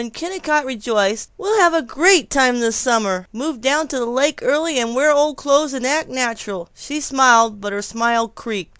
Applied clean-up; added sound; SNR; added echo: none; none; none; none.